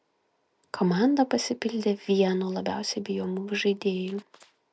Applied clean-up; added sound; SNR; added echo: none; none; none; none.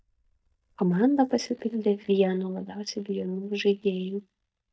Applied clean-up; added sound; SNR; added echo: neural mask model DeepFilterNet 3.